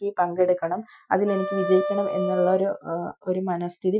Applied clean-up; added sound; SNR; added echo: classical method Wiener filter.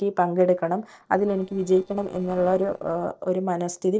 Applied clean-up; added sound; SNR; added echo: neural separator model SepFormer DNS4.